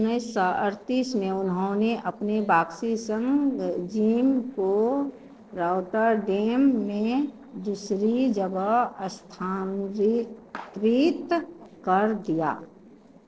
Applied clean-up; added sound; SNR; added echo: neural separator model SepFormer DNS4.